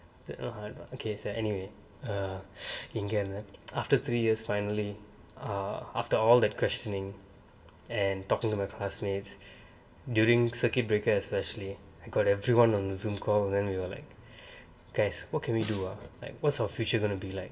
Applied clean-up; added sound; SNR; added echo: none; Snare drum; 16 dB; reverberation time 1.0 s.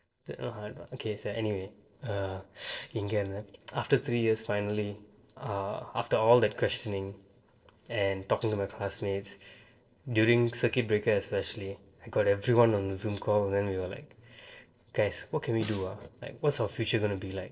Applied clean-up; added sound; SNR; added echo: neural separator model SepFormer DNS4.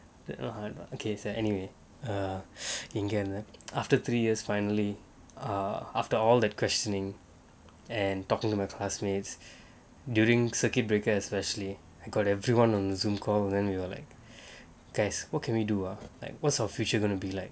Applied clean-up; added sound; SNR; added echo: none; none; none; none.